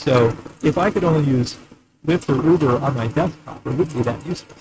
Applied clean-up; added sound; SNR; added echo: neural mask model RNNoise.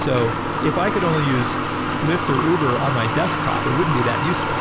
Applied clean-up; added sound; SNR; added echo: none; Water tap, faucet / Water; 0 dB; none.